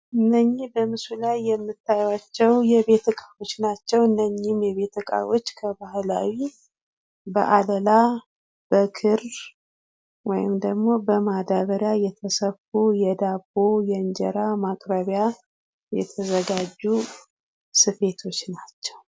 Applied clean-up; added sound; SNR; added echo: none; none; none; none.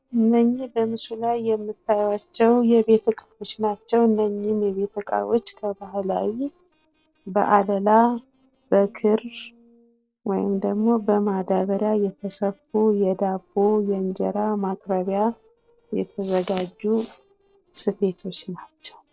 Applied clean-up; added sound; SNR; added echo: neural separator model SepFormer DNS4.